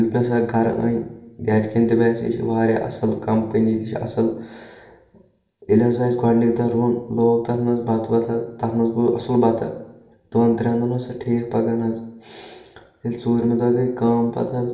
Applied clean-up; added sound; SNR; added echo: none; none; none; reverberation time 0.8 s.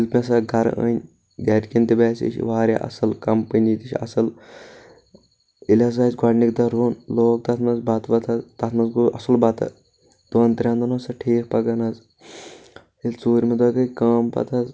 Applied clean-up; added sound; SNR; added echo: none; none; none; none.